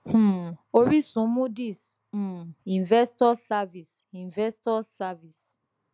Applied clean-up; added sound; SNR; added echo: none; none; none; none.